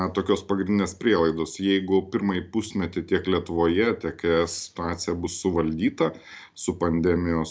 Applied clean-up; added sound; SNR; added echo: none; none; none; none.